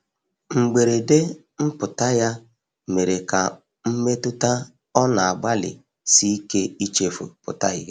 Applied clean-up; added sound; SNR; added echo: none; none; none; none.